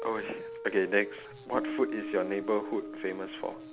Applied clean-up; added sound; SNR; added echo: none; Guitar; 7 dB; none.